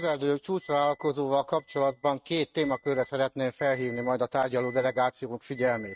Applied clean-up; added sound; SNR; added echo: neural mask model RNNoise.